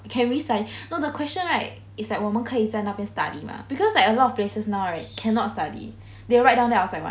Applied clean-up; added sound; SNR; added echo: none; none; none; none.